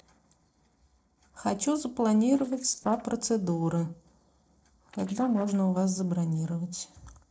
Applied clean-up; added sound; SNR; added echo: neural separator model SepFormer DNS4.